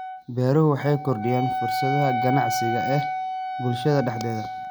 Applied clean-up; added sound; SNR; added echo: none; Wind instrument, woodwind instrument; 4 dB; none.